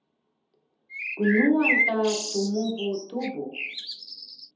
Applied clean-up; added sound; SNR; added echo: none; Bird; 2 dB; reverberation time 0.9 s.